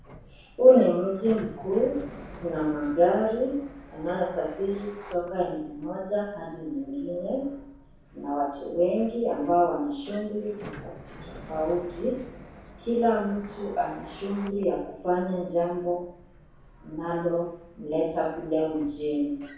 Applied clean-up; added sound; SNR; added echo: none; Sliding door; 19 dB; reverberation time 0.7 s.